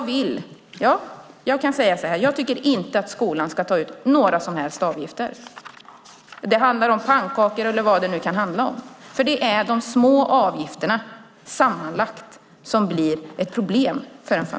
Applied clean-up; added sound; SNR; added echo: none; none; none; none.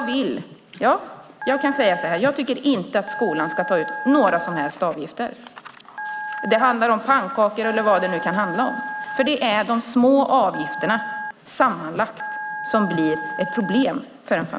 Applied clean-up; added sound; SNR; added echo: none; Telephone; 10 dB; none.